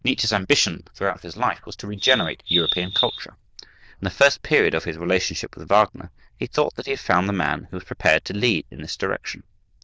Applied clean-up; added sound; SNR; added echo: neural diffusion model UNIVERSE++.